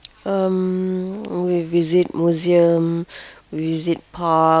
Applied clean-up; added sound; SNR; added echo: none; none; none; none.